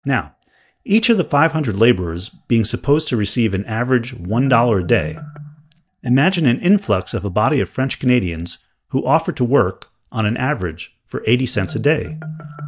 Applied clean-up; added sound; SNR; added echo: neural mask model DeepFilterNet 3.